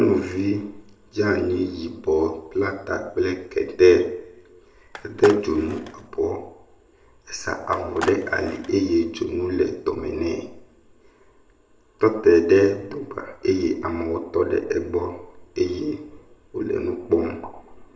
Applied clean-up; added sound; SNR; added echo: none; Skateboard; 11 dB; reverberation time 0.5 s.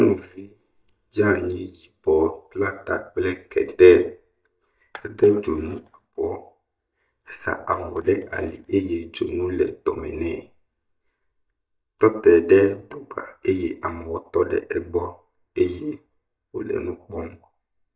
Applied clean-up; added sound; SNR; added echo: neural mask model DeepFilterNet 3.